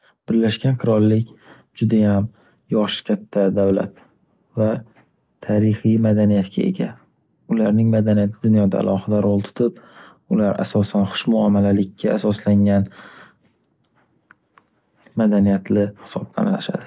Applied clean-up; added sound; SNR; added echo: none; none; none; none.